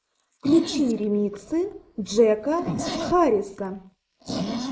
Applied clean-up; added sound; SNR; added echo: neural mask model Resemble Enhance denoiser.